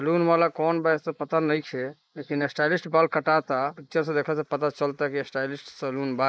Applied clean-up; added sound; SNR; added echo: neural mask model Resemble Enhance denoiser.